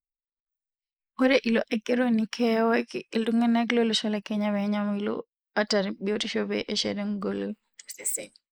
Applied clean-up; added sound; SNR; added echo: neural mask model Resemble Enhance denoiser.